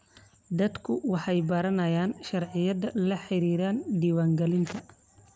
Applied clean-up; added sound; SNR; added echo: none; none; none; none.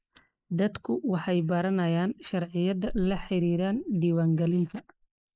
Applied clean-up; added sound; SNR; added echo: neural mask model Resemble Enhance denoiser.